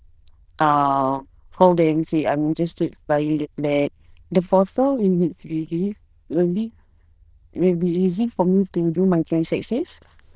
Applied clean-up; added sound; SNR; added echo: neural diffusion model UNIVERSE++.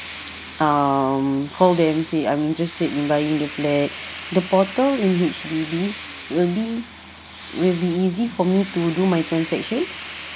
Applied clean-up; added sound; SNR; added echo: none; Tools; 15 dB; none.